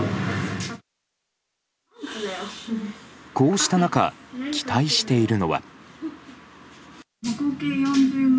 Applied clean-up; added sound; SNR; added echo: none; none; none; none.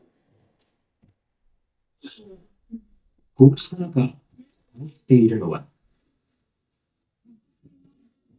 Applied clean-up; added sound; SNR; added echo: neural mask model DeepFilterNet 3.